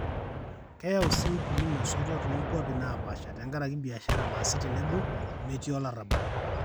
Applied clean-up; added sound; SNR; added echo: none; Gunshot, gunfire; -2 dB; none.